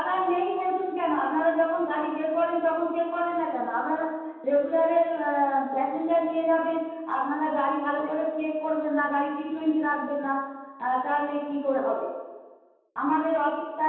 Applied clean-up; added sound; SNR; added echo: none; none; none; reverberation time 1.2 s.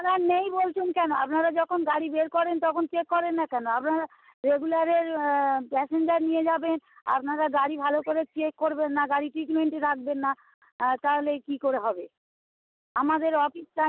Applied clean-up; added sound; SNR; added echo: none; none; none; none.